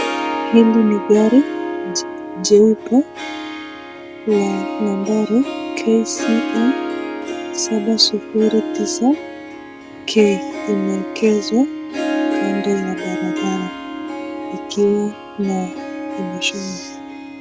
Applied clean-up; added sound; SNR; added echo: none; Harp; 6 dB; none.